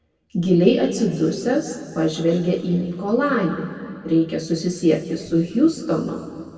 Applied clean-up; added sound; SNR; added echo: none; none; none; reverberation time 2.1 s.